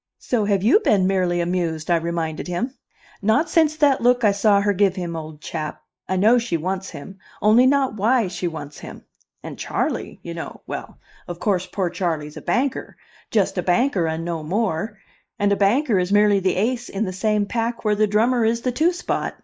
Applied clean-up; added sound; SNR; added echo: neural mask model Resemble Enhance denoiser.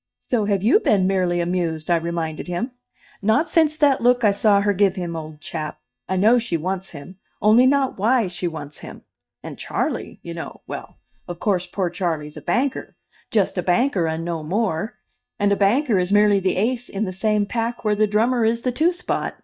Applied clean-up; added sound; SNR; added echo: neural mask model DeepFilterNet 3.